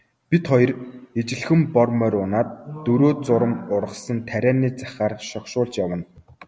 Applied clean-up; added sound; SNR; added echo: none; none; none; none.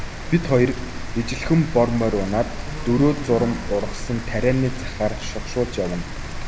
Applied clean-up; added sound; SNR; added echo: none; Rain; 7 dB; none.